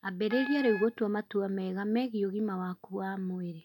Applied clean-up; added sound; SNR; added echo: none; Wind instrument, woodwind instrument; 10 dB; none.